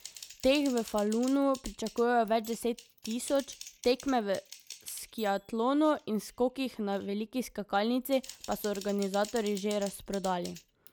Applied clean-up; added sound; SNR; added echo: none; Typing; 19 dB; none.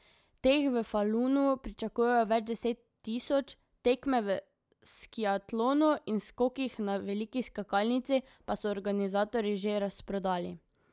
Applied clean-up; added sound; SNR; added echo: none; none; none; none.